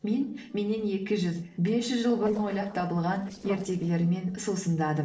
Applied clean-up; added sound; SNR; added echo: neural separator model SepFormer DNS4.